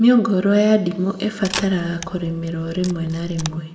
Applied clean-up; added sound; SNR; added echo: none; Camera; 14 dB; reverberation time 0.8 s.